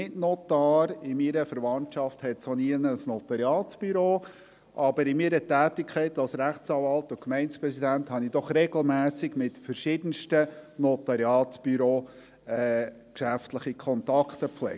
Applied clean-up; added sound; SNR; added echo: none; none; none; none.